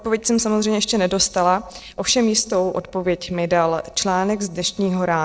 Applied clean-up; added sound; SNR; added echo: neural separator model SepFormer DNS4.